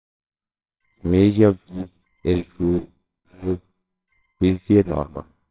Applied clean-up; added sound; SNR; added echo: neural separator model SepFormer WHAMR!.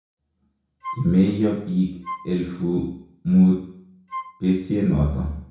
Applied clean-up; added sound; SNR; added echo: none; Wind instrument, woodwind instrument; 14 dB; reverberation time 0.5 s.